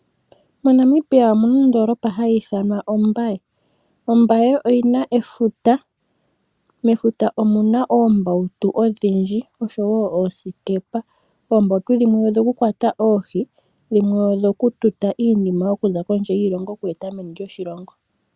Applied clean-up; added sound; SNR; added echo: none; none; none; none.